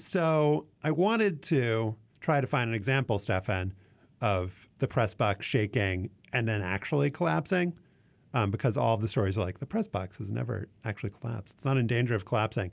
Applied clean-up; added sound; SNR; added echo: none; none; none; none.